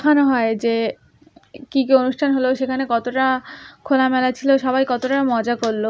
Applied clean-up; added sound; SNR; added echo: none; none; none; none.